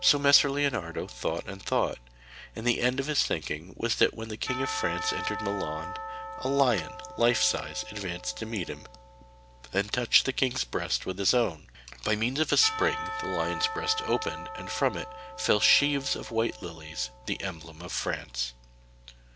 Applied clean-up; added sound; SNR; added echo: none; Church bell / Percussion; 11 dB; none.